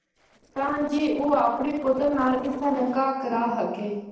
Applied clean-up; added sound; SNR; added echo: neural separator model SepFormer DNS4.